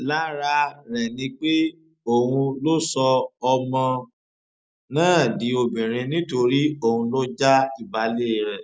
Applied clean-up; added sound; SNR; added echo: none; none; none; none.